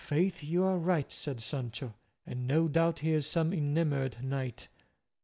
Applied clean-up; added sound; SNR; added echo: none; none; none; none.